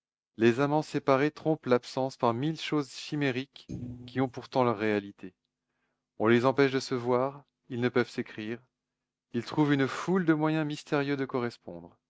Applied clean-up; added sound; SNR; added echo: neural mask model RNNoise.